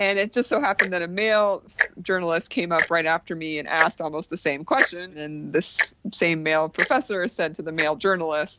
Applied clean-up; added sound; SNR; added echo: none; Tick-tock; 7 dB; none.